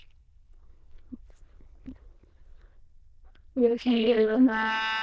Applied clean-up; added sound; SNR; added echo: neural diffusion model UNIVERSE++.